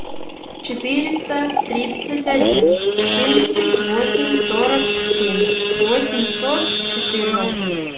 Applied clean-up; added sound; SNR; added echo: none; Idling / Sawing / Accelerating, revving, vroom; -2 dB; reverberation time 0.5 s.